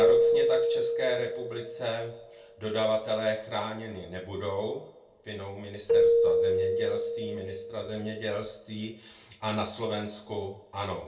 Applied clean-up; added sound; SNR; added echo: none; Keyboard (musical); -4 dB; reverberation time 0.3 s.